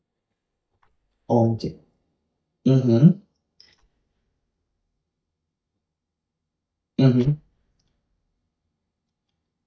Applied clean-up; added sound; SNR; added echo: neural mask model DeepFilterNet 3.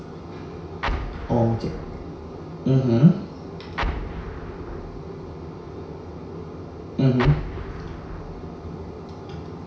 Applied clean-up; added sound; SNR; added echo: none; Explosion; 7 dB; reverberation time 0.6 s.